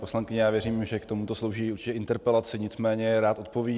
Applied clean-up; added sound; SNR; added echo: none; none; none; none.